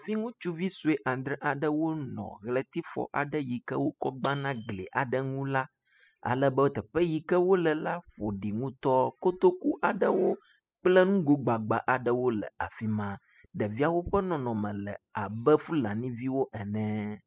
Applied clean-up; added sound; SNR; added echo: classical method spectral subtraction.